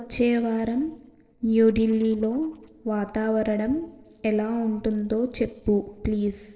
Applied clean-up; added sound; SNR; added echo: neural separator model SepFormer DNS4.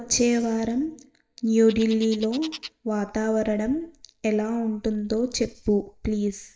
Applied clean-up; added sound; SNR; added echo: neural mask model DeepFilterNet 3.